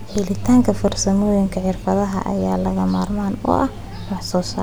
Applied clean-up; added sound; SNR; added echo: none; none; none; none.